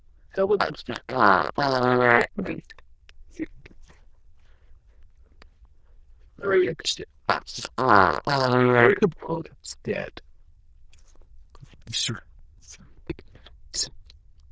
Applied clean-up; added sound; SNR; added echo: neural diffusion model UNIVERSE++.